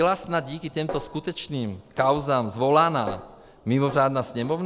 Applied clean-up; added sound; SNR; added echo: none; Snare drum; 17 dB; none.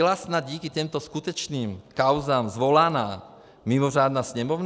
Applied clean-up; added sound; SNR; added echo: none; none; none; none.